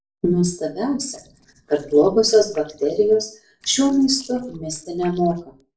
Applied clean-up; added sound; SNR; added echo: neural separator model SepFormer DNS4.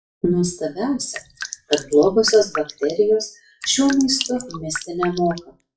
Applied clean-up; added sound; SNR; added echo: classical method WPE with log-MMSE.